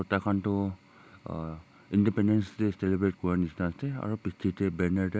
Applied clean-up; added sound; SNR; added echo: none; none; none; none.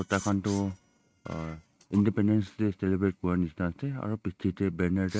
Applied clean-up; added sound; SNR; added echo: neural mask model RNNoise.